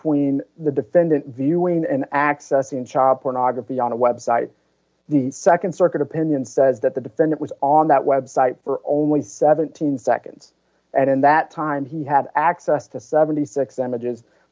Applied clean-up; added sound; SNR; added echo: none; none; none; none.